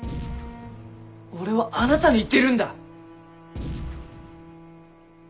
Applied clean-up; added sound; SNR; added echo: none; Boom; 11 dB; none.